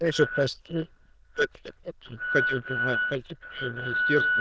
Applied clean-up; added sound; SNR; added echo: neural diffusion model UNIVERSE++.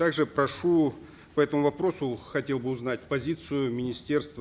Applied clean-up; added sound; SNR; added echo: none; none; none; none.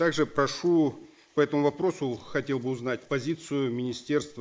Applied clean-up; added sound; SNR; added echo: neural mask model Resemble Enhance denoiser.